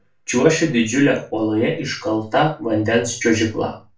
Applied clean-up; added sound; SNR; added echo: none; none; none; reverberation time 0.3 s.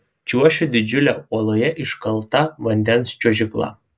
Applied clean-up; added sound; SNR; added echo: none; none; none; none.